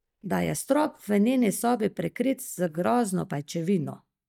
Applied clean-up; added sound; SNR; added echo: neural mask model DeepFilterNet 3.